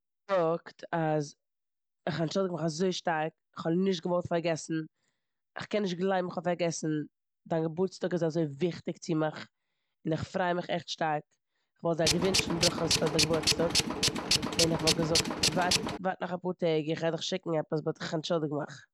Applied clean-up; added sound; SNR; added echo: none; Tools; -3 dB; none.